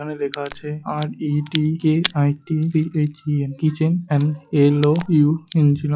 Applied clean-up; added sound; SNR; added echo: classical method log-MMSE.